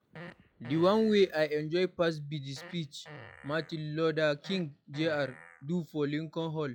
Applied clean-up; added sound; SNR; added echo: classical method log-MMSE.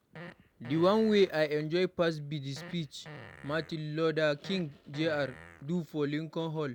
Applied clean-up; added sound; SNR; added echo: none; Fart; 19 dB; none.